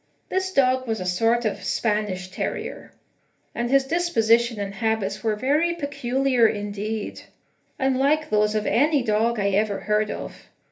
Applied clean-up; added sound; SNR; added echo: none; none; none; reverberation time 0.3 s.